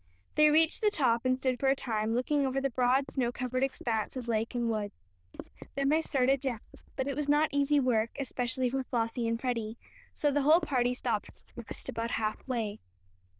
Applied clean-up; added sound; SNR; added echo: neural diffusion model UNIVERSE++.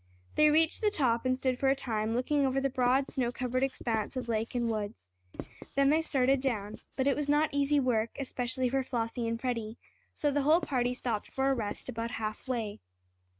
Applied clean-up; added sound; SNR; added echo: neural mask model RNNoise.